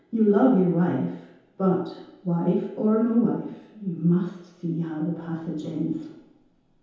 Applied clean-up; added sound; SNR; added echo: none; none; none; reverberation time 0.8 s.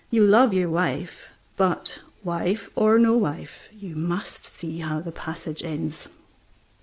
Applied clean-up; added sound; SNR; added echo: none; none; none; none.